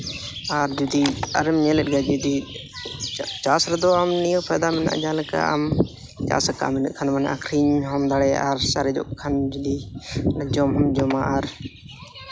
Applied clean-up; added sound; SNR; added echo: none; none; none; none.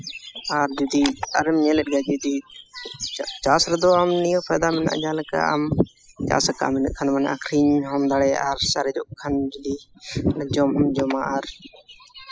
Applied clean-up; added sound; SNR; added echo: classical method spectral subtraction.